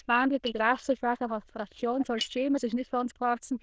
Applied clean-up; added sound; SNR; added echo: neural diffusion model UNIVERSE++.